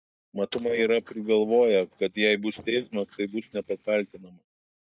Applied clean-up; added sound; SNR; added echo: neural mask model DeepFilterNet 3.